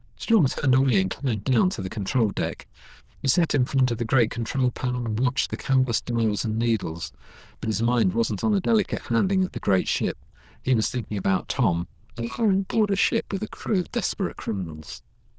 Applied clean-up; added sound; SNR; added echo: neural diffusion model UNIVERSE++.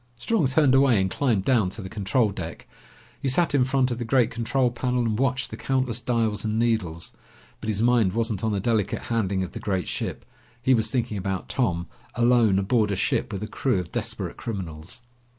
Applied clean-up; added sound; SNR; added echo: none; none; none; none.